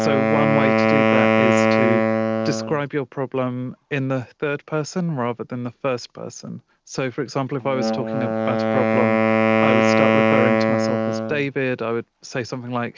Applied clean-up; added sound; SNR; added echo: none; Wind instrument, woodwind instrument; -4 dB; none.